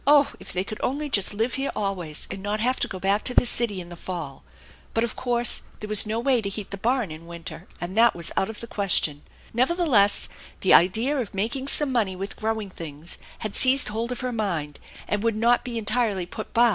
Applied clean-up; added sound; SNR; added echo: none; none; none; none.